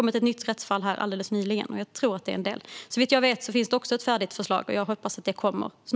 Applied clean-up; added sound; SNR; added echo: none; none; none; none.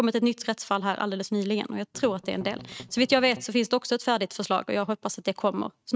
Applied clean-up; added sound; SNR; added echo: neural mask model RNNoise.